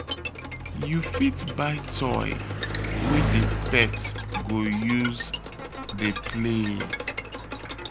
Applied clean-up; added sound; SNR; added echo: none; Bowed string instrument + Bicycle; 1 dB; none.